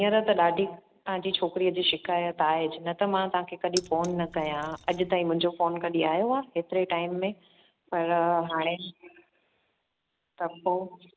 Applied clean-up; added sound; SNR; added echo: none; Keys jangling; 14 dB; none.